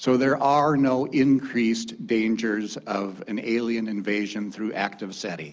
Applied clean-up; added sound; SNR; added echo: none; none; none; none.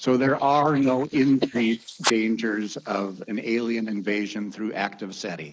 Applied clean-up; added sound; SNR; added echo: neural mask model Resemble Enhance denoiser.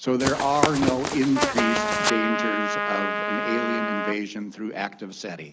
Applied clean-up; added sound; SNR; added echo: none; Trumpet + Run; -1 dB; none.